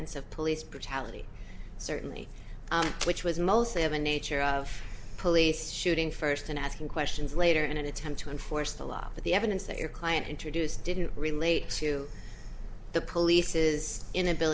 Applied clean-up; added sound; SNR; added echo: none; none; none; none.